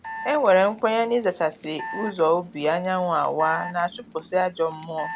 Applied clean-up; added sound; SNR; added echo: none; Alarm; 13 dB; none.